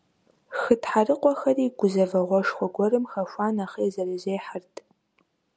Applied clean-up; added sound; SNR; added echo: none; none; none; none.